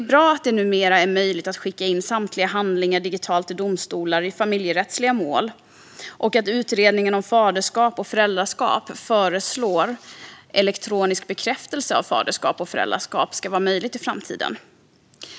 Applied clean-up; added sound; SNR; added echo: none; none; none; none.